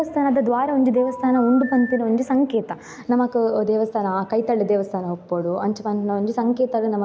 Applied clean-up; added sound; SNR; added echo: none; Telephone; 13 dB; none.